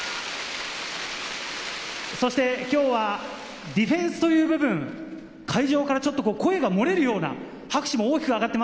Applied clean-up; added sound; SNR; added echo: none; none; none; none.